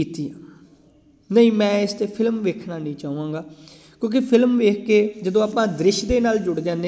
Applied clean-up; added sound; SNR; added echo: none; none; none; none.